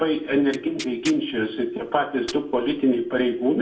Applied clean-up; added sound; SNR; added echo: none; Tearing; 18 dB; reverberation time 0.5 s.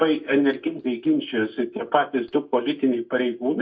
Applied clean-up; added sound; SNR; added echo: neural mask model DeepFilterNet 3.